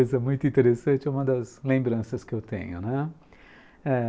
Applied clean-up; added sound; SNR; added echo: none; none; none; none.